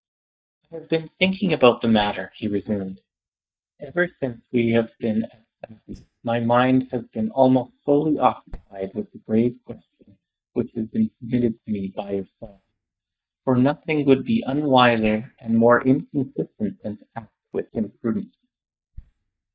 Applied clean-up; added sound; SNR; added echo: neural mask model DeepFilterNet 3.